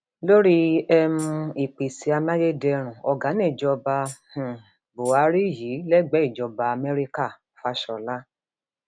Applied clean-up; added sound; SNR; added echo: none; Tambourine; 20 dB; none.